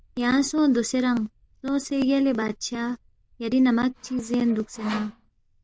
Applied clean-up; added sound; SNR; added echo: neural diffusion model UNIVERSE++.